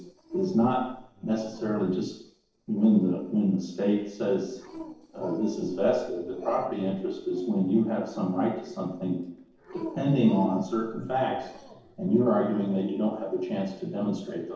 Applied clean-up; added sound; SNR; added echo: neural separator model SepFormer DNS4.